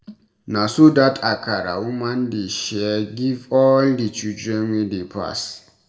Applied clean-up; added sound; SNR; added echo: none; none; none; reverberation time 0.6 s.